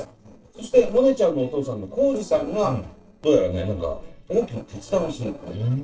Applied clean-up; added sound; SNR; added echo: neural separator model SepFormer DNS4.